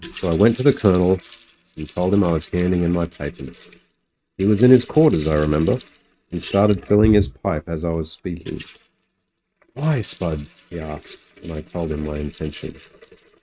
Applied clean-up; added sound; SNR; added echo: neural mask model RNNoise.